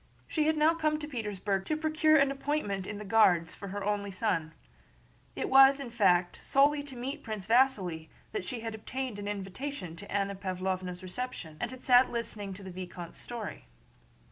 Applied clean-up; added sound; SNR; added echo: none; none; none; none.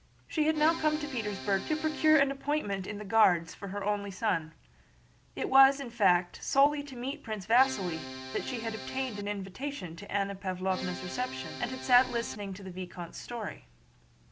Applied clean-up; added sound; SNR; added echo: none; Accordion; 10 dB; none.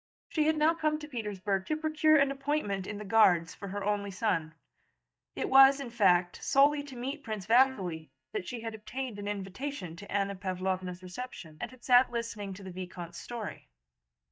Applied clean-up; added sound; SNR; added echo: neural mask model DeepFilterNet 3.